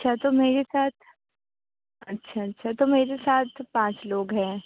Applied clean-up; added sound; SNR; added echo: none; none; none; none.